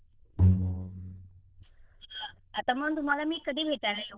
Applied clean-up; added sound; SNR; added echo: neural diffusion model UNIVERSE++.